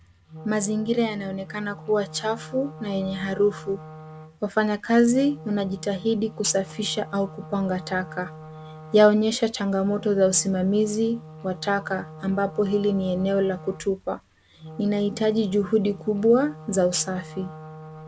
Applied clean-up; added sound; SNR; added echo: none; Wind instrument, woodwind instrument; 17 dB; none.